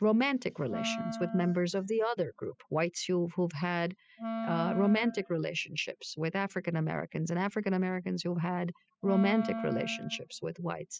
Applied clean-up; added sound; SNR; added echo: classical method spectral subtraction.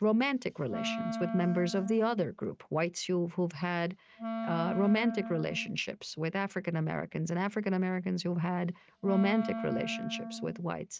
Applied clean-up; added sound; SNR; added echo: neural mask model RNNoise.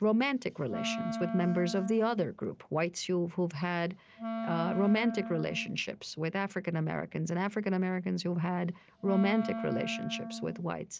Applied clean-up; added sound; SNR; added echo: none; Wind instrument, woodwind instrument; 7 dB; none.